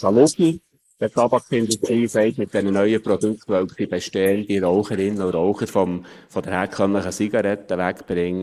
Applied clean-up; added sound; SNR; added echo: neural mask model Resemble Enhance denoiser.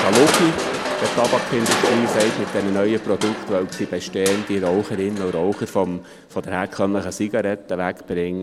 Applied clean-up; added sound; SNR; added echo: none; Crushing; 4 dB; none.